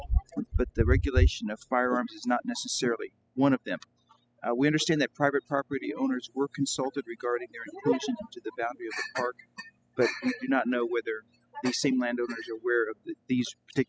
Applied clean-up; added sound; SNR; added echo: classical method spectral subtraction.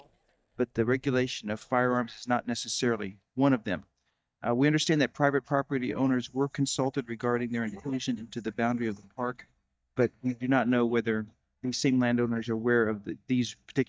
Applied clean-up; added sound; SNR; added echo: neural mask model DeepFilterNet 3.